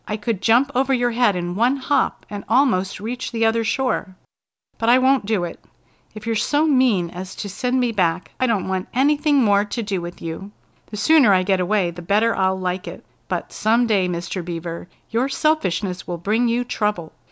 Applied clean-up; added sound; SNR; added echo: none; none; none; none.